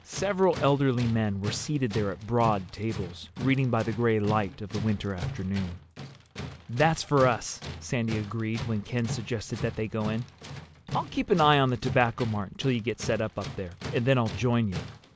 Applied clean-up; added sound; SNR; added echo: none; Tools; 12 dB; none.